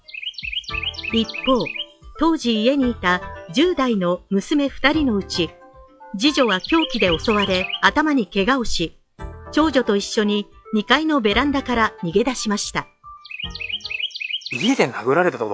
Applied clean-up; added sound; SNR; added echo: classical method log-MMSE.